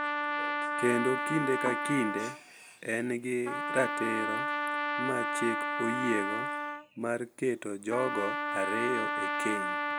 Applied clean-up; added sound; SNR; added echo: none; Trumpet; 0 dB; none.